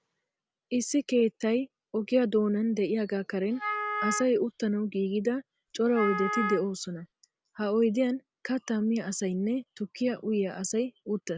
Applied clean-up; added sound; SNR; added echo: none; Wind instrument, woodwind instrument; 5 dB; none.